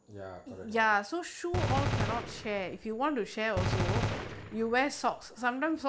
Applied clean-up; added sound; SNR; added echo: none; Gunshot, gunfire; 1 dB; none.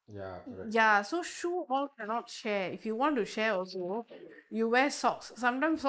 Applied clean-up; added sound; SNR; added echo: neural mask model Resemble Enhance denoiser.